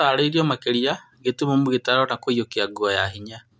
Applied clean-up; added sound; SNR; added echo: none; none; none; none.